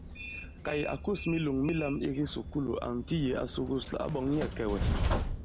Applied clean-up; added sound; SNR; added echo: none; Train; 4 dB; none.